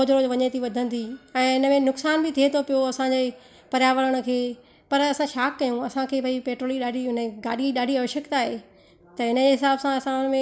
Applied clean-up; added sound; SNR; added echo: none; none; none; none.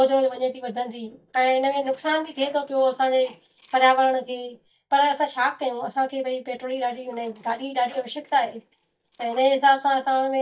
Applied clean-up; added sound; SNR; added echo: neural mask model DeepFilterNet 3.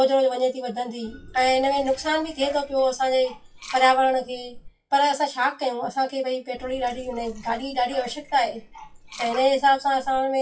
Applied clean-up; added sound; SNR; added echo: classical method WPE with log-MMSE.